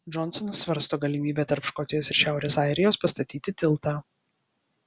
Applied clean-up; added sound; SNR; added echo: none; none; none; none.